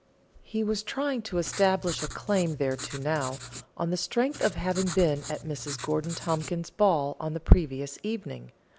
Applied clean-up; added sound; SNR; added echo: none; Writing; 13 dB; none.